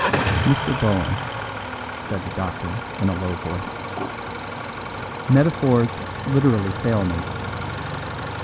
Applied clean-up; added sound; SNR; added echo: none; Idling / Engine starting; 4 dB; none.